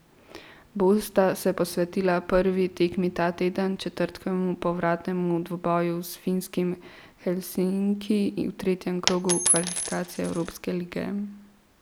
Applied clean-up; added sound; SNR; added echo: none; Coin (dropping); 2 dB; none.